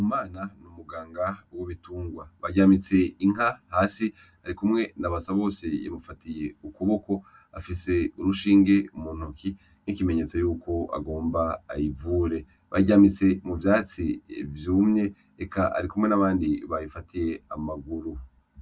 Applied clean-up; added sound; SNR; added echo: none; none; none; none.